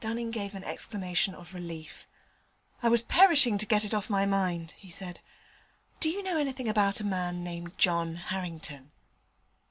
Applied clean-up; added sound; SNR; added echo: none; none; none; none.